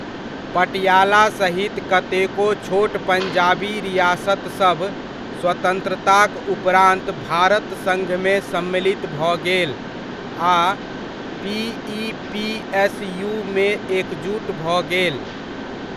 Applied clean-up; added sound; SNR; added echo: none; Mechanisms; 10 dB; none.